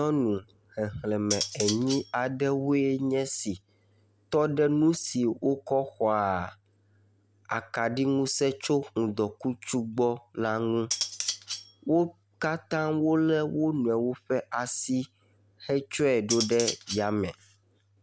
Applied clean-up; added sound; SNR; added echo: none; Cutlery, silverware; 7 dB; none.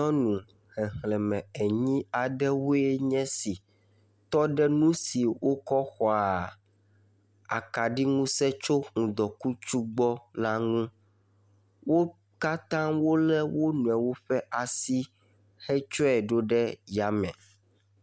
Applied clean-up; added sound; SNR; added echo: none; none; none; none.